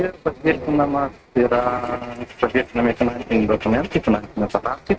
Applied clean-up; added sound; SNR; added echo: neural mask model RNNoise.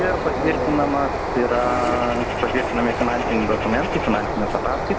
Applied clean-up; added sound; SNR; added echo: none; Bird; 1 dB; none.